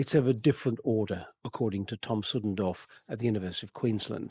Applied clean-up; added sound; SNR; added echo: neural mask model Resemble Enhance denoiser.